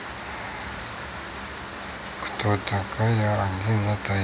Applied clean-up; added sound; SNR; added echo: none; none; none; none.